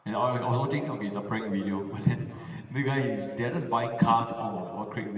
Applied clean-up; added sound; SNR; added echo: none; none; none; reverberation time 2.5 s.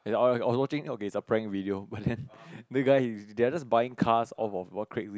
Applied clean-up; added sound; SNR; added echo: none; none; none; none.